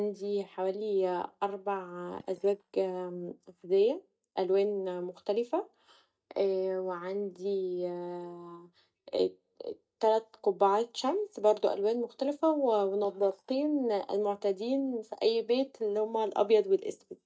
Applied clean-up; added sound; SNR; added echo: neural mask model DeepFilterNet 3.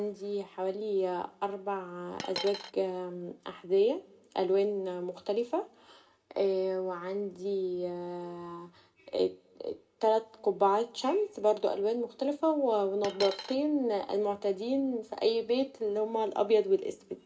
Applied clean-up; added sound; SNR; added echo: none; Coin (dropping); 8 dB; reverberation time 0.3 s.